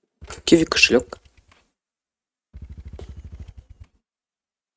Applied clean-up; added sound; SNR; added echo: neural mask model RNNoise.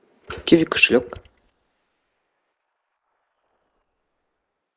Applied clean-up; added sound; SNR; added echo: neural mask model Resemble Enhance denoiser.